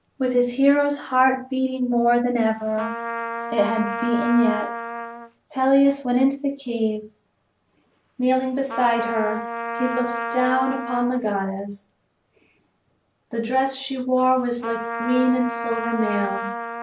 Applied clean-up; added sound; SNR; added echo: none; Trumpet; 9 dB; none.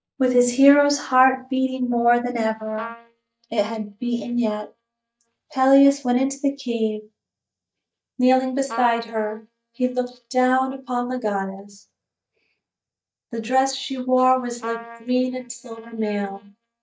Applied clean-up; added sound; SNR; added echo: neural mask model DeepFilterNet 3.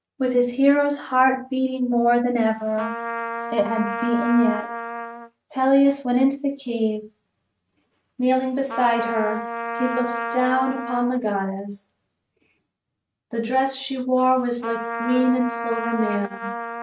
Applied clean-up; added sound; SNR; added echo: neural mask model RNNoise.